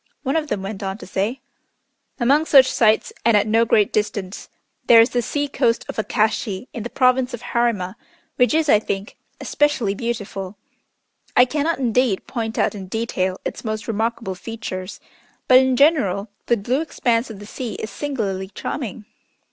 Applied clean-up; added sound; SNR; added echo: none; none; none; none.